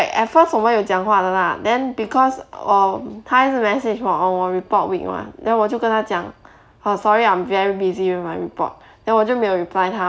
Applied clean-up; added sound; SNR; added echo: none; none; none; none.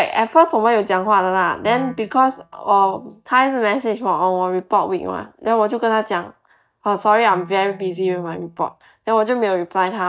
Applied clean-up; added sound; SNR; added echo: neural mask model DeepFilterNet 3.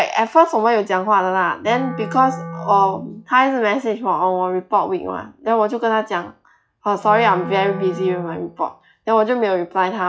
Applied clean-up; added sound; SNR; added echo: classical method log-MMSE.